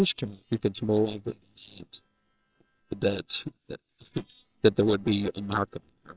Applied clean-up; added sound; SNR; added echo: neural separator model SepFormer WHAMR!.